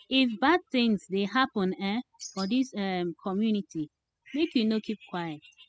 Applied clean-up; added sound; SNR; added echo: classical method spectral subtraction.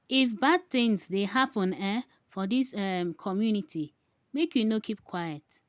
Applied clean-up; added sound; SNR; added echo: none; none; none; none.